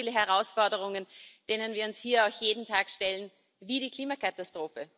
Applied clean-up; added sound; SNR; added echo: none; none; none; none.